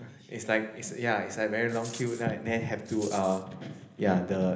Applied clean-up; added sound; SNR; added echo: none; Rattle; 17 dB; reverberation time 0.8 s.